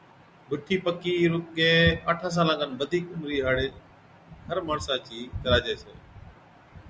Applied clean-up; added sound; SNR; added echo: none; none; none; none.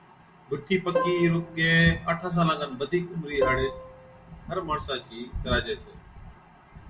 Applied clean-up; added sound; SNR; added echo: none; Plucked string instrument; 5 dB; reverberation time 0.2 s.